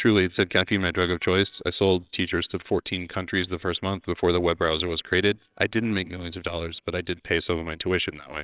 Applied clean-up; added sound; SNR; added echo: neural separator model SepFormer WHAMR!.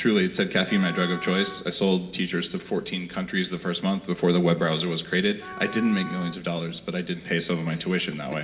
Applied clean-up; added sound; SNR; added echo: none; Wind instrument, woodwind instrument; 16 dB; reverberation time 1.8 s.